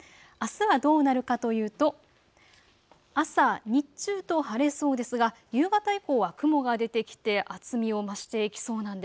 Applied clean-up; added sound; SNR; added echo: none; none; none; none.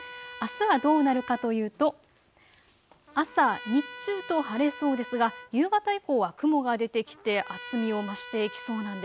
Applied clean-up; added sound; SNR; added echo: none; Trumpet; 17 dB; none.